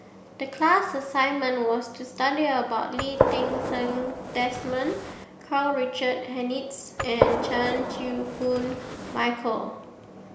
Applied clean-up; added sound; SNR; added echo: none; Gunshot, gunfire; 1 dB; none.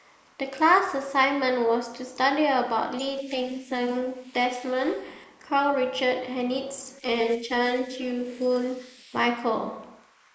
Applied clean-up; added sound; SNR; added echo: neural mask model Resemble Enhance denoiser.